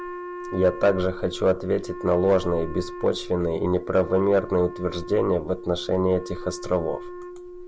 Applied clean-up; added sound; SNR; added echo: none; Wind instrument, woodwind instrument; 13 dB; none.